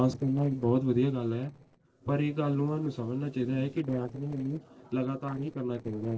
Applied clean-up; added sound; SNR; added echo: neural separator model SepFormer DNS4.